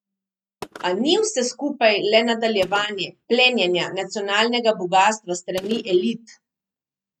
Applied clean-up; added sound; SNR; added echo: neural mask model RNNoise.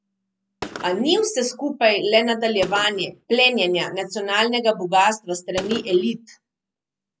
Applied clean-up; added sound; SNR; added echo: none; Gunshot, gunfire; 18 dB; none.